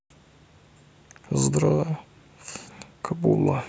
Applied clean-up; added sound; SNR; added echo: none; none; none; none.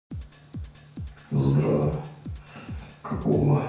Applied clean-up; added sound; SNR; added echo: none; Drum kit; 12 dB; reverberation time 0.5 s.